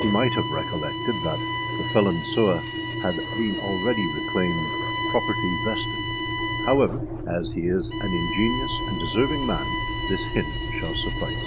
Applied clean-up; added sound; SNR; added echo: none; Bowed string instrument + Engine; 1 dB; none.